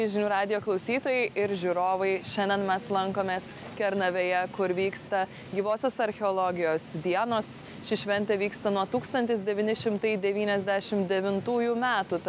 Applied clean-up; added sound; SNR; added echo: none; none; none; none.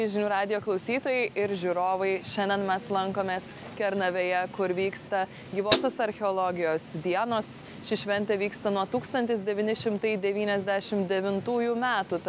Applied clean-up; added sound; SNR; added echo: none; Hi-hat; 1 dB; none.